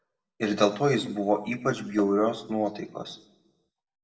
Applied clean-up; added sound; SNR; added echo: none; none; none; reverberation time 0.6 s.